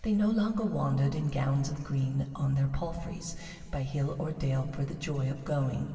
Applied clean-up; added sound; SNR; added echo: none; none; none; reverberation time 2.7 s.